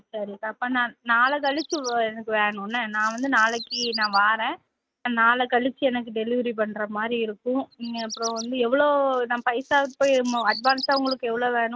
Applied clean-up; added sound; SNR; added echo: neural mask model RNNoise.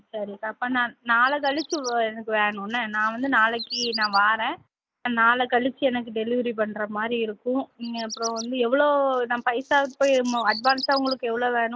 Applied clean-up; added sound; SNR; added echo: neural mask model Resemble Enhance denoiser.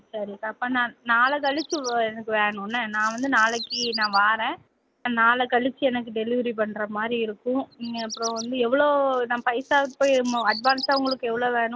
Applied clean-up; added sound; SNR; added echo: none; Bird vocalization, bird call, bird song; 15 dB; none.